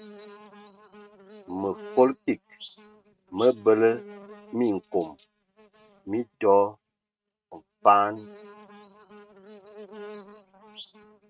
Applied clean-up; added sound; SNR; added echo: neural mask model RNNoise.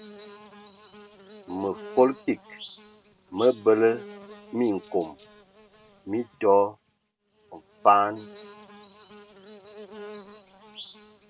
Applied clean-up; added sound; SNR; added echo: none; Buzz / Bird; 19 dB; none.